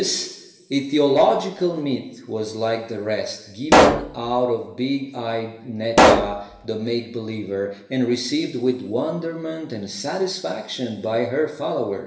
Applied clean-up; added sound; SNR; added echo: none; Explosion; -5 dB; reverberation time 1.1 s.